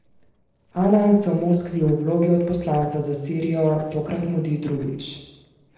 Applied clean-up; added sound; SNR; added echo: neural separator model SepFormer DNS4.